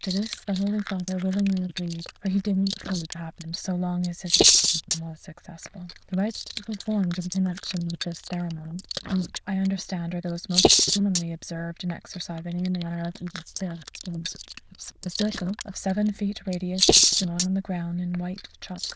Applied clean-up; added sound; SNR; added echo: neural diffusion model UNIVERSE++.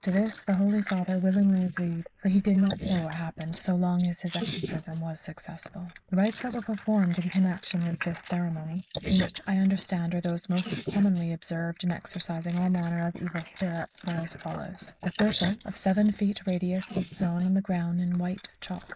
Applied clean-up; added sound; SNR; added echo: neural mask model Resemble Enhance denoiser.